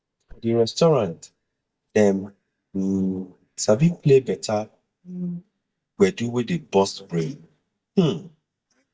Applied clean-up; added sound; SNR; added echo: neural mask model DeepFilterNet 3.